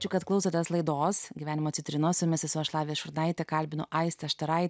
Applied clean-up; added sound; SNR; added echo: none; none; none; none.